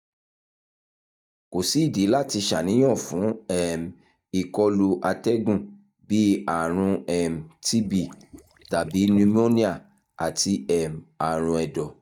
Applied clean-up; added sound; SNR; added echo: neural mask model DeepFilterNet 3.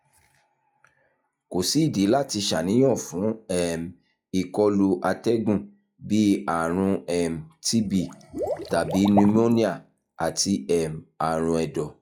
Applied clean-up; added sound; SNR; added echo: classical method log-MMSE.